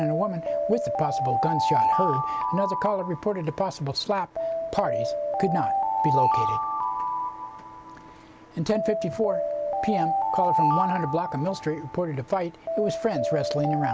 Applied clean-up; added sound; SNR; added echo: none; Alarm; -1 dB; none.